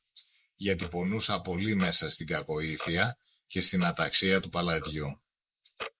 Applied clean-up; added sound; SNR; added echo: neural mask model Resemble Enhance denoiser.